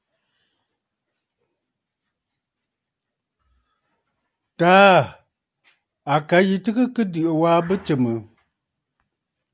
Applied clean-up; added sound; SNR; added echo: none; none; none; none.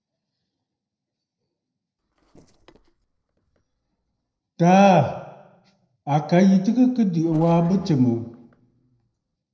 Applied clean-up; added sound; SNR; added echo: neural separator model SepFormer DNS4.